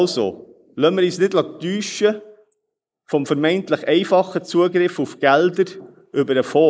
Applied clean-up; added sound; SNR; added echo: neural mask model Resemble Enhance denoiser.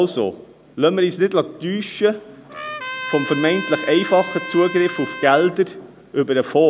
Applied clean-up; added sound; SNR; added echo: none; Trumpet; 11 dB; none.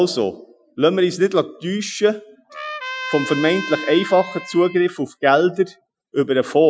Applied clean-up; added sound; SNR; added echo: classical method Wiener filter.